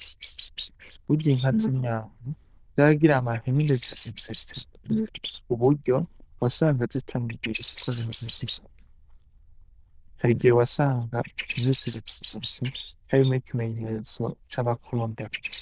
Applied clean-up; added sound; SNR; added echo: neural diffusion model UNIVERSE++.